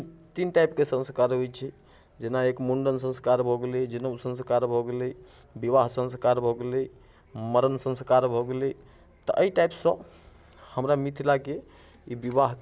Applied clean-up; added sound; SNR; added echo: none; none; none; none.